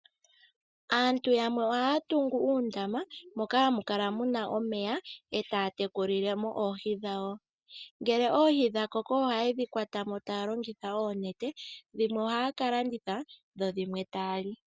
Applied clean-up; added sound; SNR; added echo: none; none; none; none.